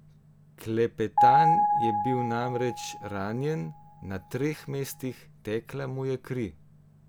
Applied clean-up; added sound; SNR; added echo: none; Piano; -5 dB; none.